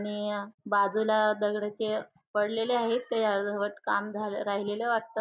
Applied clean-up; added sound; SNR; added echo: none; none; none; none.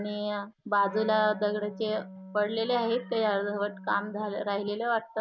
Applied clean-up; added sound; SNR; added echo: none; Wind instrument, woodwind instrument; 15 dB; none.